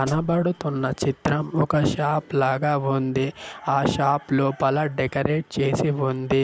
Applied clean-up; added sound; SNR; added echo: none; Hi-hat; 16 dB; none.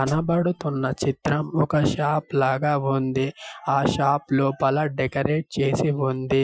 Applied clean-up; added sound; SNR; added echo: classical method Wiener filter.